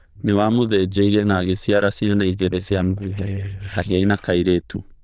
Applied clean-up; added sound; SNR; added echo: neural diffusion model UNIVERSE++.